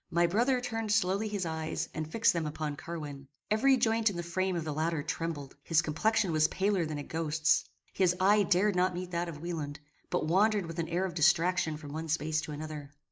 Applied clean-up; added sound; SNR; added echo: neural mask model Resemble Enhance denoiser.